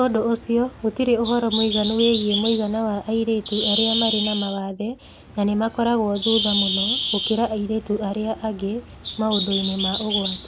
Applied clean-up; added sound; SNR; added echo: none; Bird; 5 dB; none.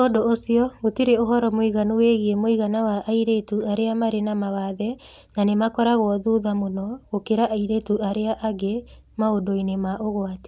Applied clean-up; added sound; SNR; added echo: none; none; none; none.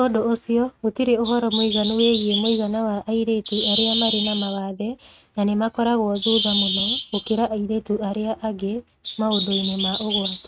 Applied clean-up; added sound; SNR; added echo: neural mask model RNNoise.